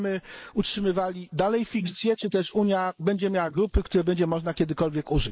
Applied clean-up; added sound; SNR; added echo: neural mask model Resemble Enhance denoiser.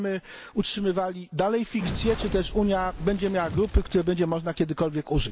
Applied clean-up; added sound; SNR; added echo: none; Crackle; 9 dB; none.